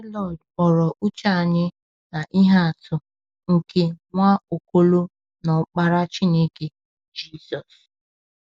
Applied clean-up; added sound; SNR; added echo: neural mask model Resemble Enhance denoiser.